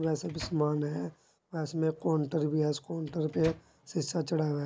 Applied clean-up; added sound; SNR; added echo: none; Microwave oven; 18 dB; none.